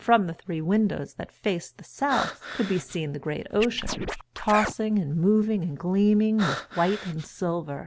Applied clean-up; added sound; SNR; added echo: none; Breathing + Scratching (performance technique); 8 dB; none.